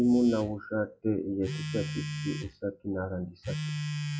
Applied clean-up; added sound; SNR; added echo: classical method log-MMSE.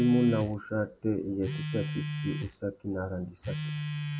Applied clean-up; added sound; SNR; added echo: none; Telephone; 5 dB; none.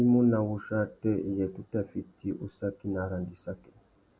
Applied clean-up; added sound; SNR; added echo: none; none; none; none.